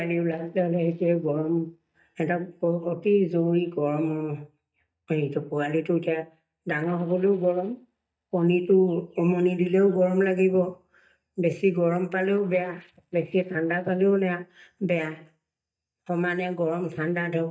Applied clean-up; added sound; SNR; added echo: neural mask model DeepFilterNet 3.